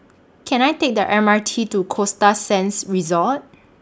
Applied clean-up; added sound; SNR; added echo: none; none; none; none.